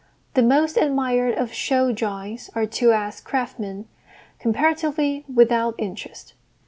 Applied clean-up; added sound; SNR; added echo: none; none; none; none.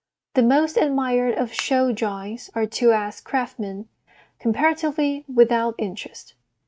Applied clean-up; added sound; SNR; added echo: neural mask model RNNoise.